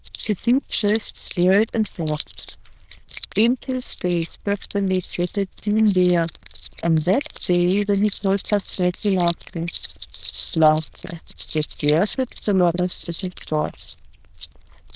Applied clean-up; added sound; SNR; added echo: neural diffusion model UNIVERSE++.